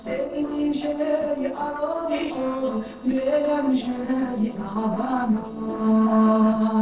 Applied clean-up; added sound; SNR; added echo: neural separator model SepFormer DNS4.